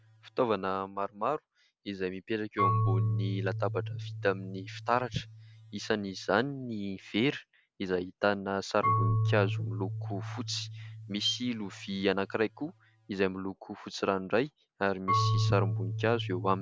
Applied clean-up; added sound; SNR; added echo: none; Marimba, xylophone / Wood; 2 dB; none.